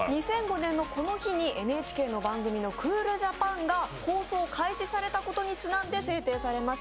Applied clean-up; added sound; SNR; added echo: none; none; none; none.